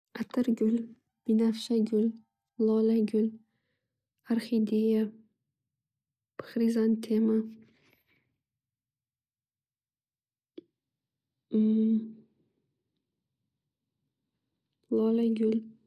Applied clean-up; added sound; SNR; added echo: neural mask model DeepFilterNet 3.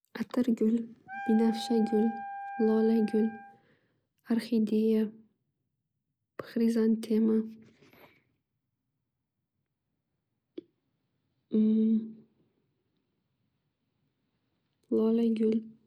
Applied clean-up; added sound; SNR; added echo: none; Wind instrument, woodwind instrument; 11 dB; none.